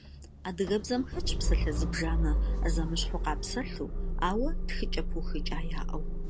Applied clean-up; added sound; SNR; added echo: none; Idling / Engine starting / Motor vehicle (road); -5 dB; none.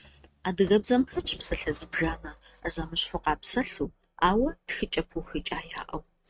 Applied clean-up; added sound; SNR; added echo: neural mask model RNNoise.